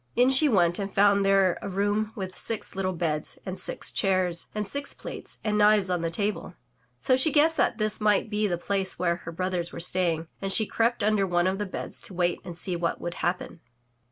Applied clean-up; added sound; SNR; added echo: none; none; none; none.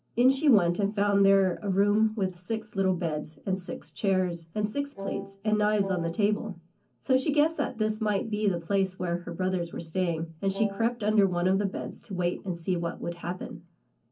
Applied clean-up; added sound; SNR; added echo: none; Wind instrument, woodwind instrument; 12 dB; reverberation time 0.4 s.